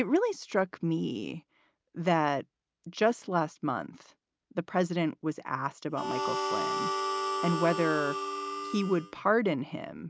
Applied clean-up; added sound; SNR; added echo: none; Harmonica; 2 dB; none.